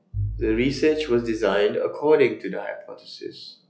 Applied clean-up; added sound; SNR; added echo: classical method log-MMSE.